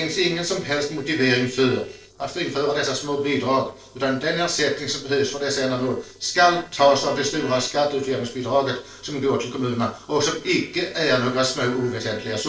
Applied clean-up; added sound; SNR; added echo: neural separator model SepFormer DNS4.